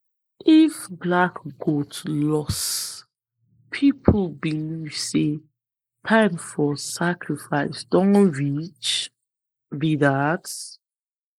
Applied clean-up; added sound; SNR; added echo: neural mask model Resemble Enhance denoiser.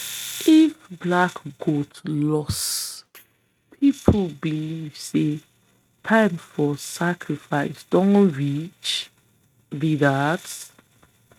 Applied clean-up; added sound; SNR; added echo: neural mask model RNNoise.